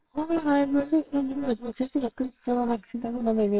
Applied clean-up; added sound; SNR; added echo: neural separator model SepFormer WHAMR!.